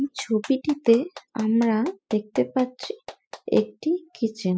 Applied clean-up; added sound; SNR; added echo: classical method spectral subtraction.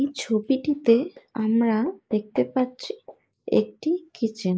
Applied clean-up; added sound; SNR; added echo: neural mask model Resemble Enhance denoiser.